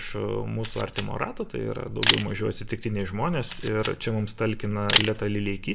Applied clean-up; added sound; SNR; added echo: none; Camera; 5 dB; reverberation time 0.7 s.